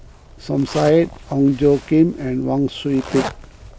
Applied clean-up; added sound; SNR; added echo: none; Zipper (clothing); 15 dB; none.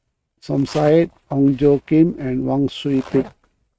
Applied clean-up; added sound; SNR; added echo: neural mask model RNNoise.